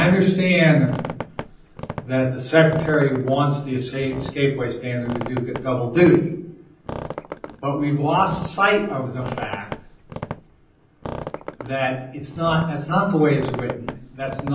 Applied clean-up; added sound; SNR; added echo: none; Squeak; 13 dB; reverberation time 0.6 s.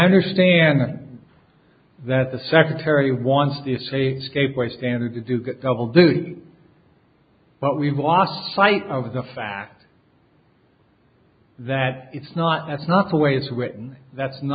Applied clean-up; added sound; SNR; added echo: none; none; none; none.